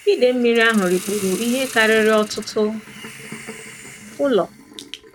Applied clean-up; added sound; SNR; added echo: none; Hiss; 15 dB; none.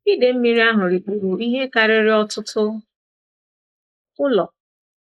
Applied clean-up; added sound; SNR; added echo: neural mask model Resemble Enhance denoiser.